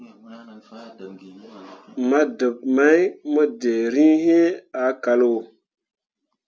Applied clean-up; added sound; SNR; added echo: none; none; none; none.